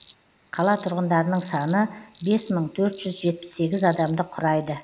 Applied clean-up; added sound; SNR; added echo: neural mask model Resemble Enhance denoiser.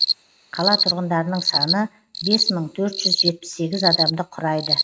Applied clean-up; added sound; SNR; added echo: neural mask model RNNoise.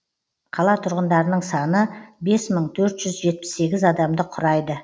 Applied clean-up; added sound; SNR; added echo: none; none; none; none.